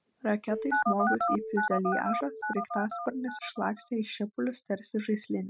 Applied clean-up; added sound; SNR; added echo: classical method spectral subtraction.